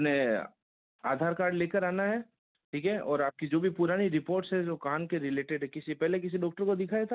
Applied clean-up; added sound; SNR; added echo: none; none; none; none.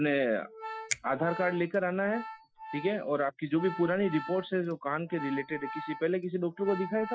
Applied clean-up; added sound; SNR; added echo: classical method Wiener filter.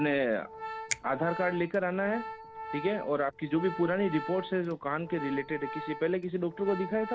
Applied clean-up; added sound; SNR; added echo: none; Finger snapping + Organ; 10 dB; none.